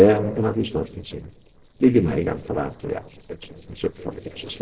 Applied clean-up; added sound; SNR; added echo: neural separator model SepFormer DNS4.